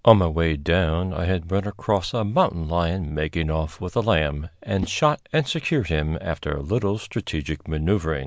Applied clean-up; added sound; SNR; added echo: none; Whoosh, swoosh, swish; 18 dB; none.